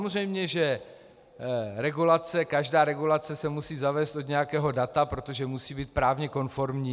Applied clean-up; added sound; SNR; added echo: none; none; none; none.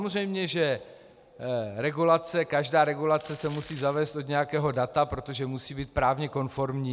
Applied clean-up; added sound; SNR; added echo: none; Crumpling, crinkling; 19 dB; none.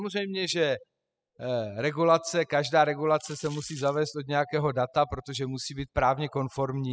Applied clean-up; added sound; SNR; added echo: classical method spectral subtraction.